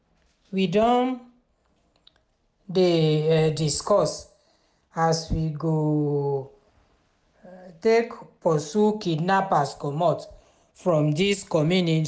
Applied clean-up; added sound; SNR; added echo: none; none; none; none.